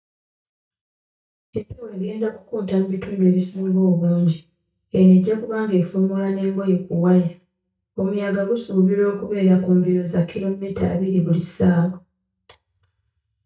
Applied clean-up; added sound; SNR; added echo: neural mask model DeepFilterNet 3.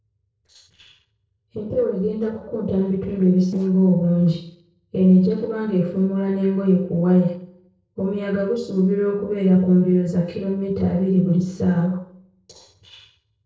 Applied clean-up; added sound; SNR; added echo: neural separator model SepFormer DNS4.